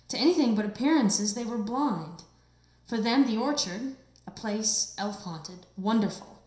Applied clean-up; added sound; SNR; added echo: none; none; none; reverberation time 0.7 s.